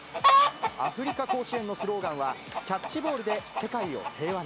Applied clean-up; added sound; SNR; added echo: none; Chicken, rooster; -3 dB; none.